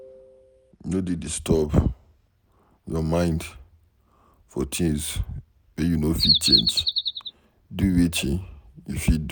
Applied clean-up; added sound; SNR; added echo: none; Bird vocalization, bird call, bird song; -5 dB; none.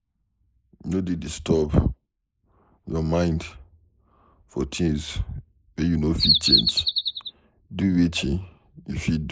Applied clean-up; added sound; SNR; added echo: neural mask model Resemble Enhance denoiser.